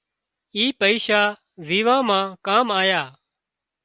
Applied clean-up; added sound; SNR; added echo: none; none; none; none.